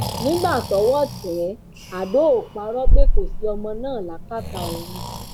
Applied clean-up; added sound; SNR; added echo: none; Breathing; -3 dB; none.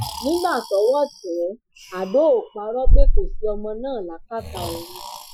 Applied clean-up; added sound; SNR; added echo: classical method Wiener filter.